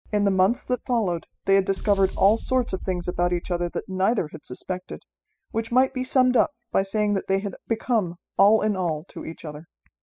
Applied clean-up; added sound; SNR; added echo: classical method spectral subtraction.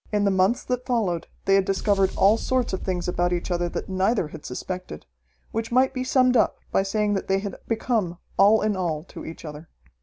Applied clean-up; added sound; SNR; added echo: none; Boom; 7 dB; none.